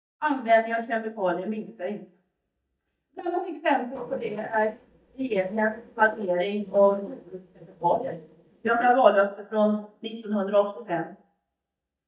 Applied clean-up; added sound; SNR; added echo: neural mask model DeepFilterNet 3.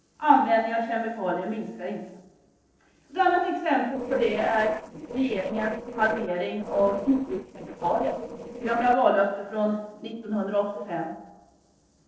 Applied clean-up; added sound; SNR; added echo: neural separator model SepFormer DNS4.